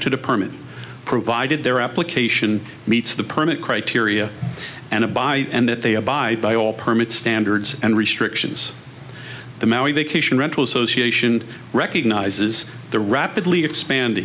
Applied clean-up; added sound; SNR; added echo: none; none; none; none.